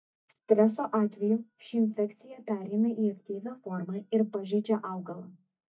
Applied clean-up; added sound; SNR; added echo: neural mask model DeepFilterNet 3.